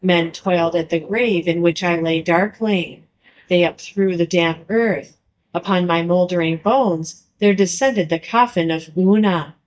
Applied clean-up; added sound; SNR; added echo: neural mask model DeepFilterNet 3.